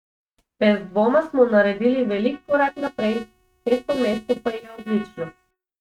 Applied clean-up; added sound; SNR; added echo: neural mask model RNNoise.